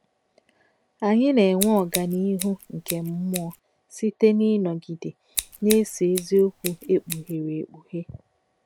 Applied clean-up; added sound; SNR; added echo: none; Scissors; 10 dB; none.